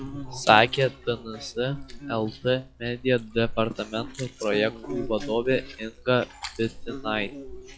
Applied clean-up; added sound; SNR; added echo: classical method log-MMSE.